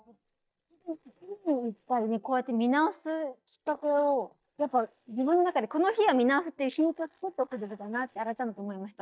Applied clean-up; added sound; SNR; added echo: neural mask model DeepFilterNet 3.